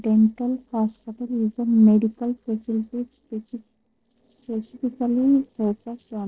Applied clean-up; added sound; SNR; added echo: neural separator model SepFormer DNS4.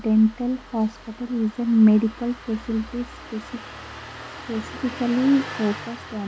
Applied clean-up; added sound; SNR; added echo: none; Engine starting; 15 dB; none.